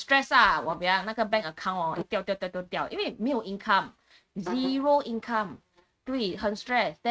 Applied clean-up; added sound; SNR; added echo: neural mask model RNNoise.